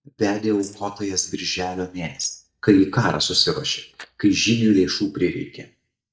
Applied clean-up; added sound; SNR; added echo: neural mask model DeepFilterNet 3.